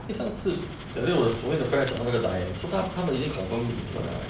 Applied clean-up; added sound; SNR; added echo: none; Camera + Coin (dropping); 15 dB; none.